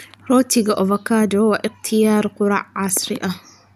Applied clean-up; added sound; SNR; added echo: none; none; none; none.